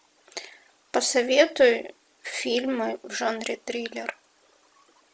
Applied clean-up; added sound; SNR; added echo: none; none; none; none.